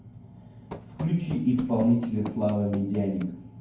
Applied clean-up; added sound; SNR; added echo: none; Run; 13 dB; reverberation time 0.9 s.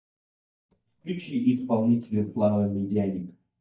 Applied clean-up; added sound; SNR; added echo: neural mask model DeepFilterNet 3.